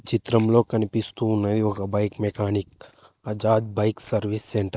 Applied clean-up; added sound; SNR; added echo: none; none; none; none.